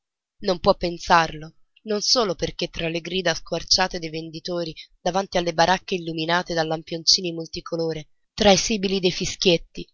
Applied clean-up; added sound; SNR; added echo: none; none; none; none.